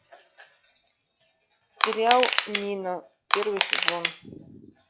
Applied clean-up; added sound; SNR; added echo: classical method log-MMSE.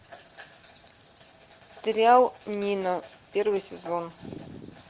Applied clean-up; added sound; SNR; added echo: none; none; none; none.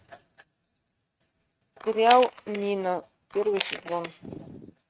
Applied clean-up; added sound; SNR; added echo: neural mask model RNNoise.